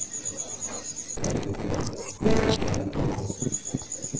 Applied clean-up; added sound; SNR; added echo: neural separator model SepFormer DNS4.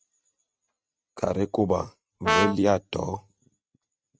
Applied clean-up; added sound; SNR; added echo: neural mask model RNNoise.